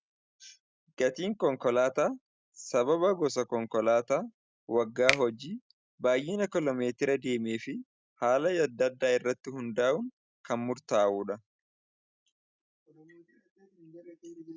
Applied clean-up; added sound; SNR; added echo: none; Finger snapping; 7 dB; none.